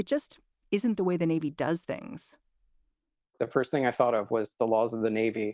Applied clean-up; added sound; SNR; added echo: none; none; none; none.